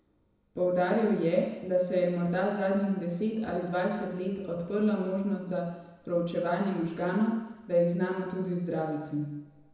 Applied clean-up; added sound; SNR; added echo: none; none; none; reverberation time 1.0 s.